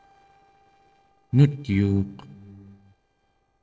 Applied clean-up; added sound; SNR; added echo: neural separator model SepFormer DNS4.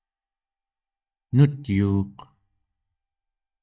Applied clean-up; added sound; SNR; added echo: neural mask model DeepFilterNet 3.